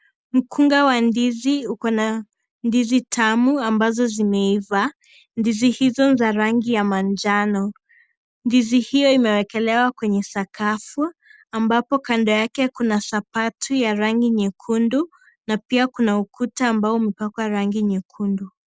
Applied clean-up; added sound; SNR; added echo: none; none; none; none.